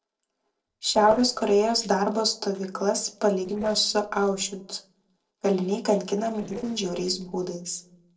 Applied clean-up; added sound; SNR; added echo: neural separator model SepFormer DNS4.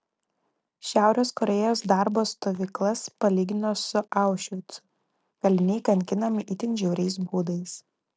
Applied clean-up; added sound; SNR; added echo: none; none; none; none.